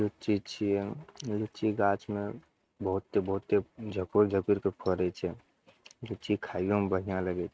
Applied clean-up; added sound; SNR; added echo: neural mask model RNNoise.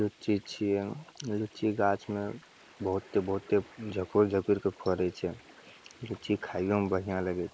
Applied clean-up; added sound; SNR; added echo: neural mask model Resemble Enhance denoiser.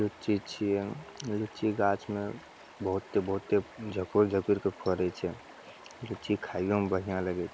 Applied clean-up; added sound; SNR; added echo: none; Stream; 20 dB; none.